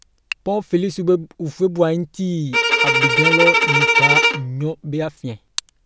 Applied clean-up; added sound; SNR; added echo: none; Bowed string instrument; -5 dB; none.